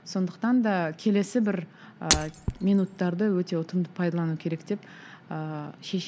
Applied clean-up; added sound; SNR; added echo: none; Shatter; 3 dB; none.